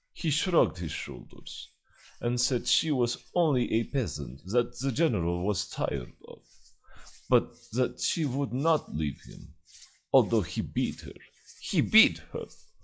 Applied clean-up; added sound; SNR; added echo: classical method log-MMSE.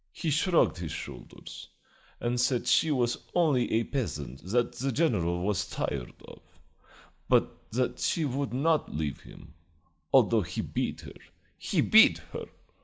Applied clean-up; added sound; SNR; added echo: none; none; none; none.